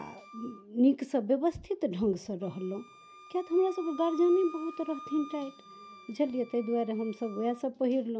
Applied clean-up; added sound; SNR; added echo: none; Wind instrument, woodwind instrument; 19 dB; none.